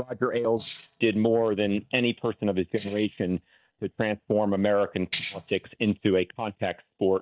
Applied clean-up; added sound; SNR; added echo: neural mask model DeepFilterNet 3.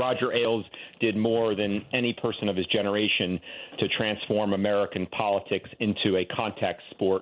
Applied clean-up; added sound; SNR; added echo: none; none; none; none.